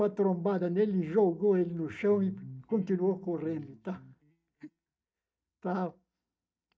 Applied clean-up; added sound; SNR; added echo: neural mask model DeepFilterNet 3.